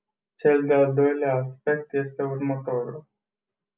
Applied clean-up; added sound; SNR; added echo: none; none; none; none.